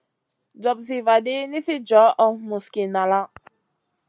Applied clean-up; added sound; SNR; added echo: none; none; none; none.